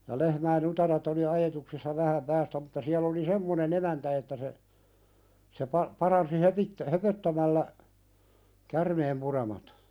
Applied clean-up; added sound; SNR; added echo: none; none; none; none.